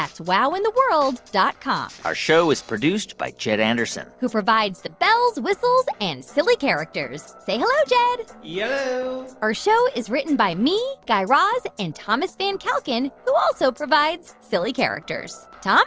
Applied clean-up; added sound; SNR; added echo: neural separator model SepFormer DNS4.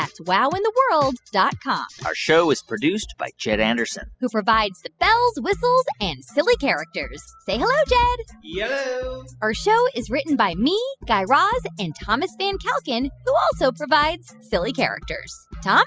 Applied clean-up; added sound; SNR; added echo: classical method spectral subtraction.